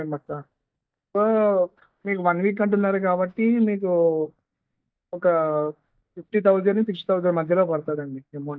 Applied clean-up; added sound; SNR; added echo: neural mask model DeepFilterNet 3.